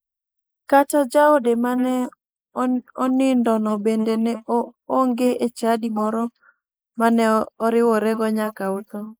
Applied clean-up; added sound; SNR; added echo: neural mask model Resemble Enhance denoiser.